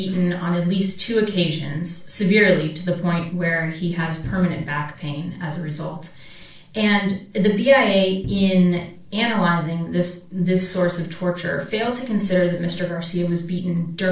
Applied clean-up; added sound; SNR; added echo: neural separator model SepFormer DNS4.